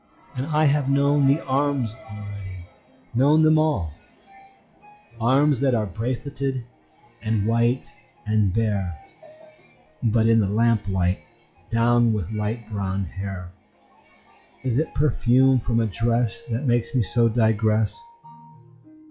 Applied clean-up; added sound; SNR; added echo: classical method log-MMSE.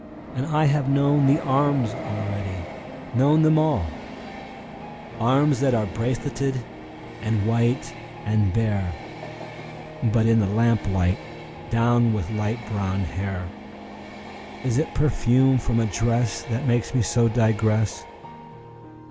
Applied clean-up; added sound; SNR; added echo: none; Train; 16 dB; none.